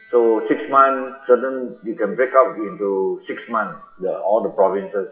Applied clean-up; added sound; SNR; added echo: classical method WPE with log-MMSE.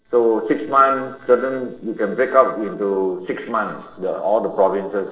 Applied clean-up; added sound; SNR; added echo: neural separator model SepFormer DNS4.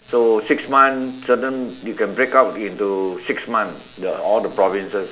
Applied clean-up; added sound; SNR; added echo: none; none; none; none.